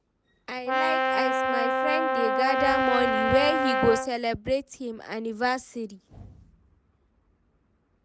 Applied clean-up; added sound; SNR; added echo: none; Brass instrument; -4 dB; none.